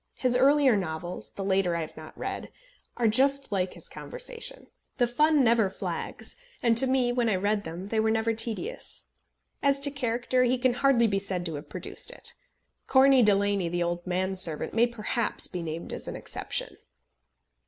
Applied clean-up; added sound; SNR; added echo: none; none; none; none.